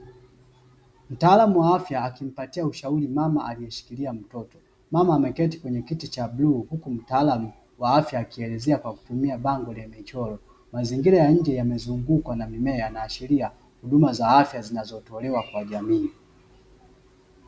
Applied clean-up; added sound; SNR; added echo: none; none; none; none.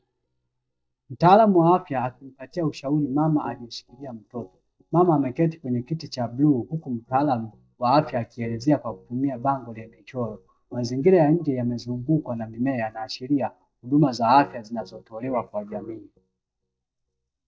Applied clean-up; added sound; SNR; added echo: neural mask model DeepFilterNet 3.